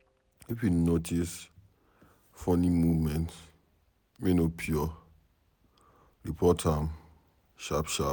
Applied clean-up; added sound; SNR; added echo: none; none; none; none.